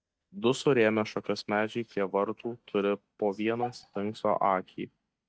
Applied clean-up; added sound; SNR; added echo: neural mask model DeepFilterNet 3.